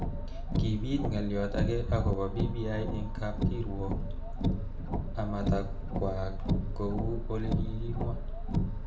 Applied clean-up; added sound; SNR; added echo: none; Car; -4 dB; reverberation time 0.5 s.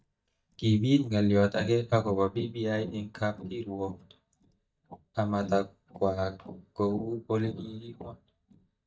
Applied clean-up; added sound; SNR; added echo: neural mask model DeepFilterNet 3.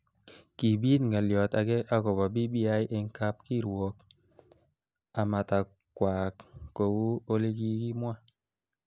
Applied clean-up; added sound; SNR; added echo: none; none; none; none.